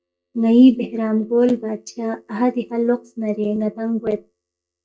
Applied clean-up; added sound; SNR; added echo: neural mask model DeepFilterNet 3.